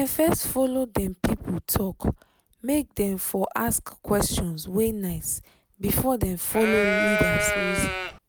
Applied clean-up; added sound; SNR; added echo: none; Livestock, farm animals, working animals; -1 dB; none.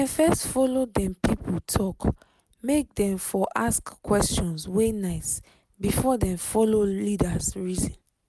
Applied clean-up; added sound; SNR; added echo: none; none; none; none.